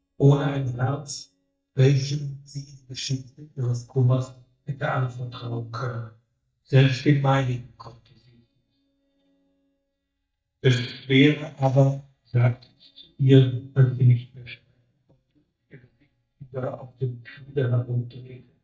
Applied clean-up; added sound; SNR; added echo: neural mask model DeepFilterNet 3.